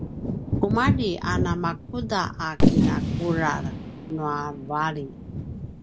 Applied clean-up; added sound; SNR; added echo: none; Thunder / Wind + Fireworks; -3 dB; none.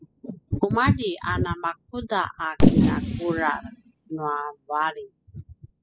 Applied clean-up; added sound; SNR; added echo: classical method spectral subtraction.